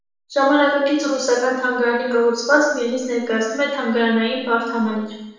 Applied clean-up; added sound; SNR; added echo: none; none; none; reverberation time 0.9 s.